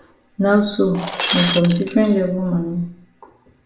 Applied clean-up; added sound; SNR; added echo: none; Shatter; 4 dB; reverberation time 0.5 s.